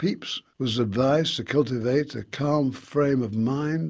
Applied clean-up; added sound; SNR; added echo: none; none; none; none.